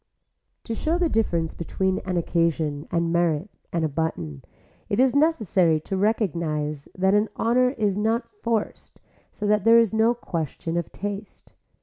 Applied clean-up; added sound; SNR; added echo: none; Boom; 6 dB; none.